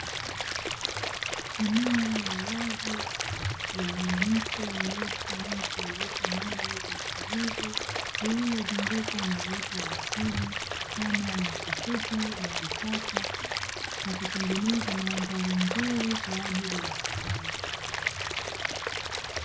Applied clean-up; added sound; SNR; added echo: none; Stream / Liquid; -1 dB; reverberation time 0.4 s.